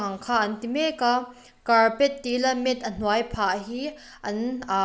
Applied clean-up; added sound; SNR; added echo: none; none; none; none.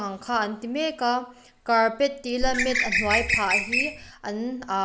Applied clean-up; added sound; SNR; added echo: none; Bird; -2 dB; none.